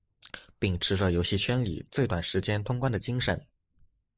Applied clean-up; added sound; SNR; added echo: neural mask model Resemble Enhance denoiser.